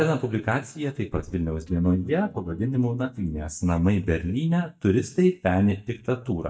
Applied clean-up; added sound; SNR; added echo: neural mask model DeepFilterNet 3.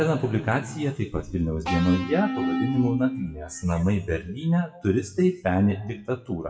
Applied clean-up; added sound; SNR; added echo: classical method WPE with log-MMSE.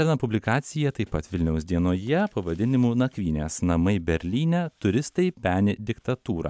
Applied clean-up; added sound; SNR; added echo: none; none; none; none.